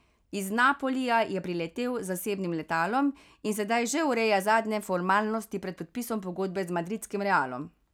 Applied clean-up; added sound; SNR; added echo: none; none; none; none.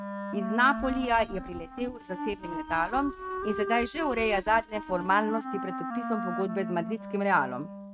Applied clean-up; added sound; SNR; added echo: neural mask model RNNoise.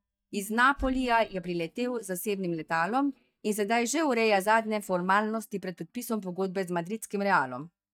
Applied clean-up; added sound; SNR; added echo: neural mask model DeepFilterNet 3.